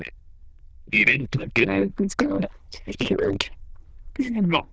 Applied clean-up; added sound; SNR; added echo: neural diffusion model UNIVERSE++.